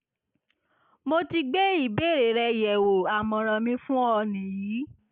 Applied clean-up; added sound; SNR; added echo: none; none; none; none.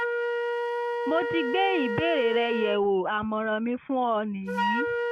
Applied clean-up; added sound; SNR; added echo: none; Wind instrument, woodwind instrument; 2 dB; none.